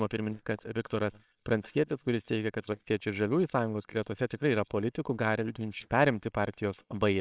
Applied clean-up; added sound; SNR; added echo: neural separator model SepFormer WHAMR!.